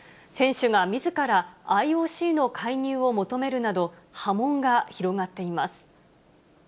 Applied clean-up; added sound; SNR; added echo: none; none; none; none.